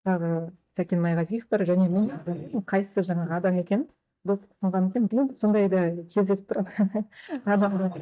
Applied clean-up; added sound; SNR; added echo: neural mask model DeepFilterNet 3.